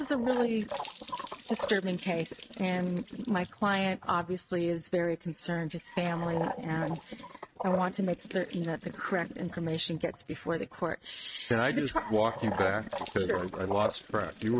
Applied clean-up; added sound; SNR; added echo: neural mask model RNNoise.